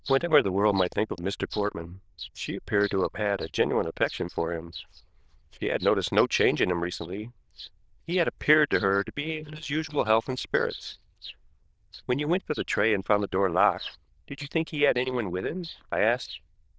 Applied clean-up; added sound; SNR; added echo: neural diffusion model UNIVERSE++.